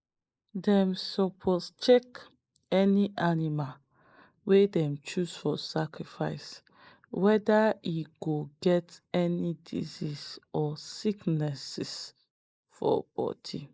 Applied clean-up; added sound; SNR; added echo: neural mask model Resemble Enhance denoiser.